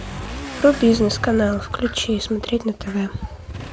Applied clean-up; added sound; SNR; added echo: none; Motorcycle / Accelerating, revving, vroom; 12 dB; none.